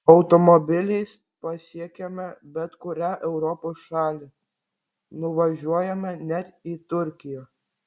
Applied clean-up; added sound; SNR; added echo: none; none; none; none.